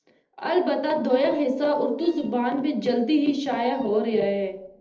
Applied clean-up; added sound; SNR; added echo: neural separator model SepFormer DNS4.